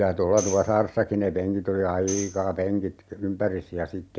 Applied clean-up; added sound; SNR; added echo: none; Tambourine; 15 dB; none.